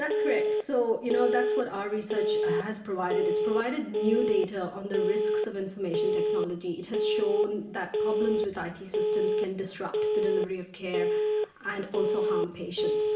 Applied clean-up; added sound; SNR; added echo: none; Telephone; -3 dB; reverberation time 0.7 s.